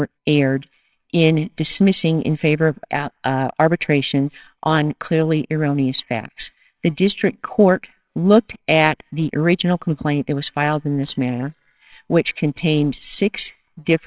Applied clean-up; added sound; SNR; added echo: neural separator model SepFormer WHAMR!.